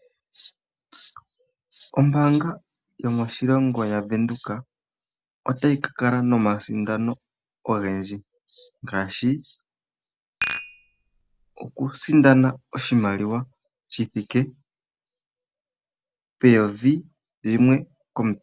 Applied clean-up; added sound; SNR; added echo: none; Dishes, pots, and pans; 8 dB; none.